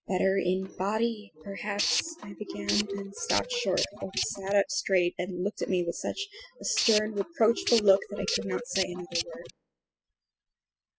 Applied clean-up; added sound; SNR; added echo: classical method spectral subtraction.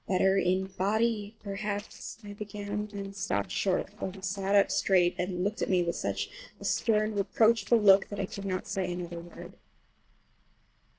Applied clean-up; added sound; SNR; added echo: neural separator model SepFormer DNS4.